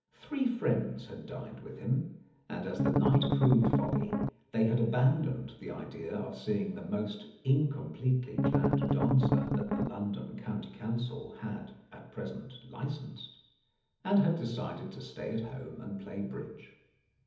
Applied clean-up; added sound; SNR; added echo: none; Strum; -5 dB; reverberation time 1.3 s.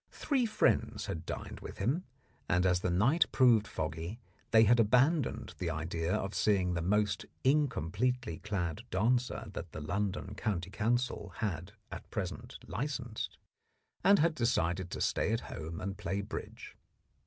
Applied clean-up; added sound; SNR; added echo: none; none; none; none.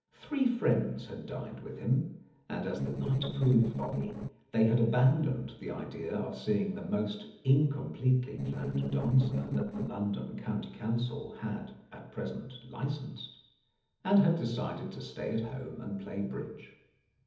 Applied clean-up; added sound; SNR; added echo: neural separator model SepFormer DNS4.